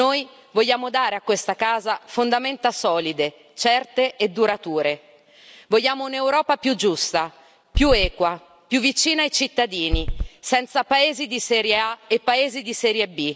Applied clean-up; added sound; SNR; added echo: none; Run; 1 dB; none.